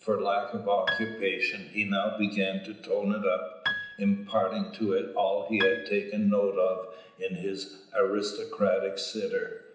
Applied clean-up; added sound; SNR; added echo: none; Piano; 9 dB; reverberation time 0.9 s.